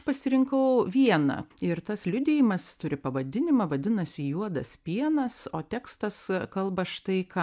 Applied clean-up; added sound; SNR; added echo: none; none; none; none.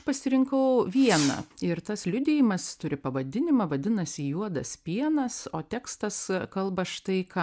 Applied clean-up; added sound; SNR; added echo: none; Fireworks; 11 dB; none.